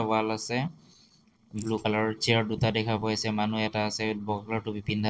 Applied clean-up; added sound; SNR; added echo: neural separator model SepFormer DNS4.